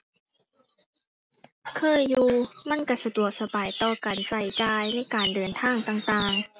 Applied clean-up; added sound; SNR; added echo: none; none; none; none.